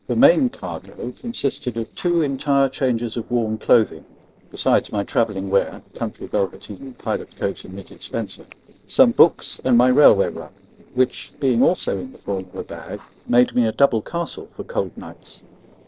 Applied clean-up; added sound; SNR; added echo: neural separator model SepFormer DNS4.